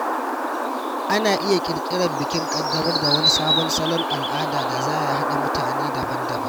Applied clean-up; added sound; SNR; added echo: none; Bird; -3 dB; none.